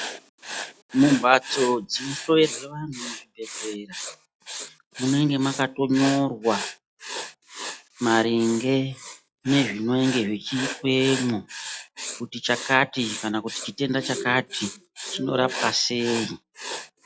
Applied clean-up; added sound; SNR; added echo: classical method log-MMSE.